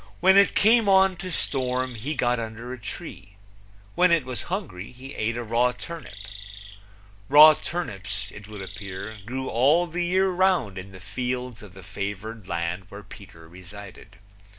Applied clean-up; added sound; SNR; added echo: none; Chirp, tweet; 19 dB; none.